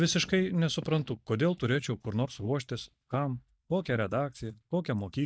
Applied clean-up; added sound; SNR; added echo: neural mask model DeepFilterNet 3.